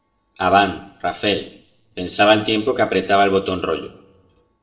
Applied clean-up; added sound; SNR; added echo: neural separator model SepFormer DNS4.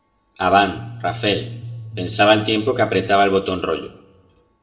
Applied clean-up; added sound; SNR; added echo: none; Bass guitar; 11 dB; reverberation time 0.6 s.